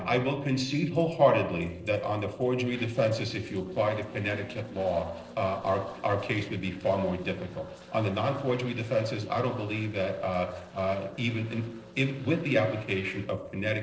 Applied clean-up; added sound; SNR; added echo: neural separator model SepFormer DNS4.